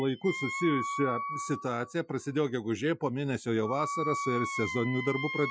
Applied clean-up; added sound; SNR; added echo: classical method Wiener filter.